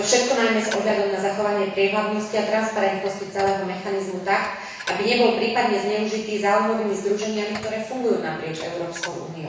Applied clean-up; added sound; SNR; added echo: none; Dishes, pots, and pans; 19 dB; reverberation time 1.1 s.